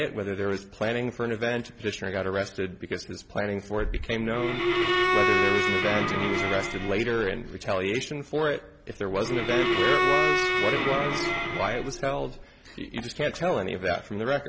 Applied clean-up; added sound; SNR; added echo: none; Bowed string instrument; -2 dB; none.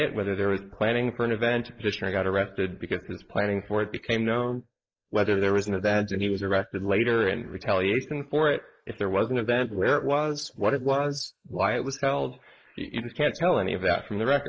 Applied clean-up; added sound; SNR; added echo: neural mask model Resemble Enhance denoiser.